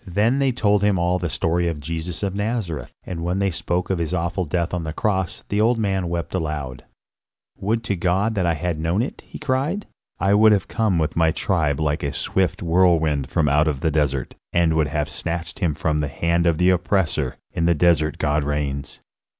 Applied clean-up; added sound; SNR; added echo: none; none; none; none.